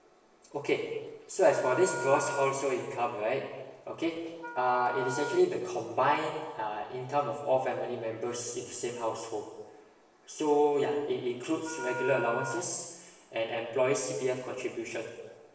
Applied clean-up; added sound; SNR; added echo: none; Wind instrument, woodwind instrument; 10 dB; reverberation time 1.2 s.